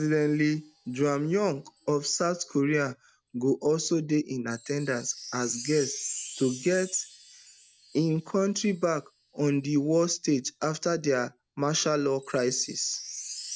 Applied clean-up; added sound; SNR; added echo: none; Wind chime; 16 dB; none.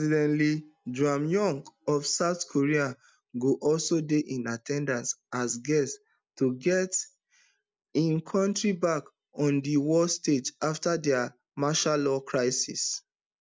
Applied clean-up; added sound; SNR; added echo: none; none; none; none.